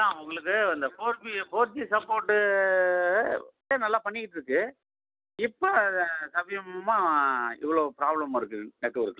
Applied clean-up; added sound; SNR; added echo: none; none; none; none.